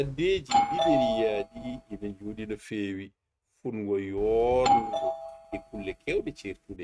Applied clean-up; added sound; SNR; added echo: neural mask model RNNoise.